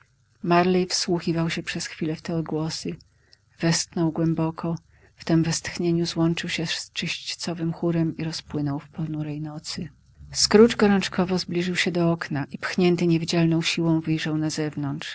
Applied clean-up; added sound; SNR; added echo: none; none; none; none.